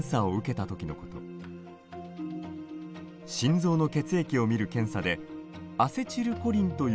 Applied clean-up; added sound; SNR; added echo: none; none; none; none.